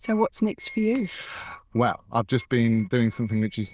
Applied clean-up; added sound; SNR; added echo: neural diffusion model UNIVERSE++.